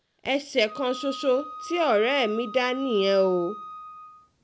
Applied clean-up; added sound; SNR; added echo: none; Wind instrument, woodwind instrument; 14 dB; none.